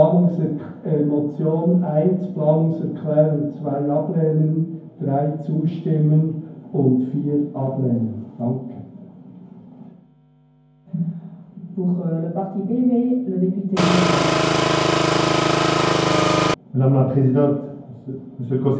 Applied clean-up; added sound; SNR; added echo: none; Engine; -3 dB; reverberation time 0.9 s.